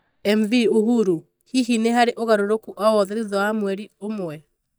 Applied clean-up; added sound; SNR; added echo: neural mask model DeepFilterNet 3.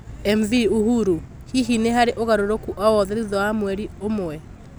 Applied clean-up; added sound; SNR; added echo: none; none; none; none.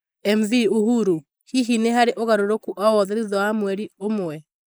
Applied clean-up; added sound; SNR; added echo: neural mask model Resemble Enhance denoiser.